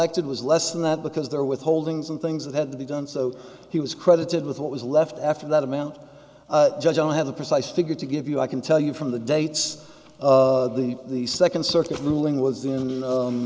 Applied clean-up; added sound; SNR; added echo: none; none; none; none.